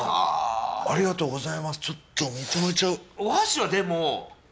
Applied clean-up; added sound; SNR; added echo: none; none; none; none.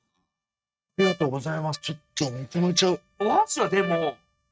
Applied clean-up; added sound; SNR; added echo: neural mask model RNNoise.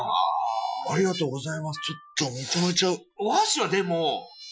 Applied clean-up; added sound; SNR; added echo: classical method Wiener filter.